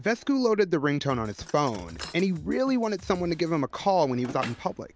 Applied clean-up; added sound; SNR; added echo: none; Drum kit + Drawer open or close; 18 dB; none.